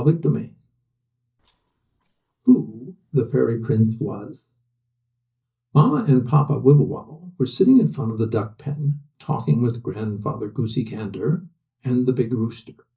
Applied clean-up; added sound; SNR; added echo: neural mask model DeepFilterNet 3.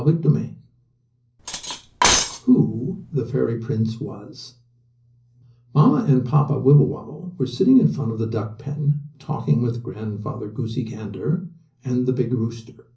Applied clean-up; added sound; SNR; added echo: none; Cutlery, silverware; 3 dB; reverberation time 0.5 s.